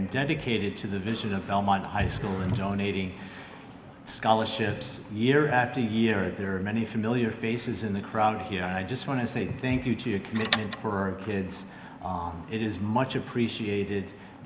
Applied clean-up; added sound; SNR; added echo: none; Tools; -2 dB; none.